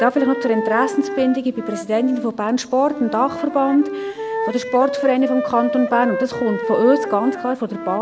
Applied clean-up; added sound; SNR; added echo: none; Wind instrument, woodwind instrument; 7 dB; none.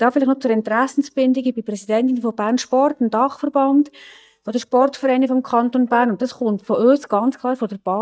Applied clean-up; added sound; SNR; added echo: neural mask model DeepFilterNet 3.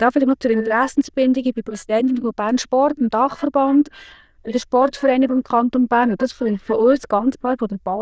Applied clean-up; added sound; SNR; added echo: neural diffusion model UNIVERSE++.